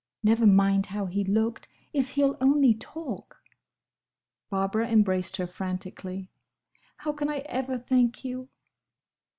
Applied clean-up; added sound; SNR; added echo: none; none; none; none.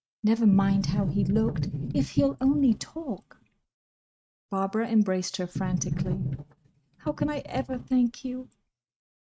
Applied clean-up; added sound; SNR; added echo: neural mask model RNNoise.